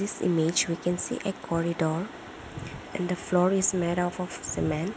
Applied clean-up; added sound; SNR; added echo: none; none; none; none.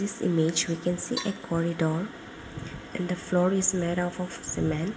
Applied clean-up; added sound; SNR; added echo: none; Percussion; 15 dB; reverberation time 1.0 s.